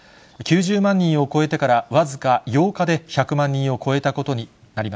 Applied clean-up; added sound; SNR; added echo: none; none; none; none.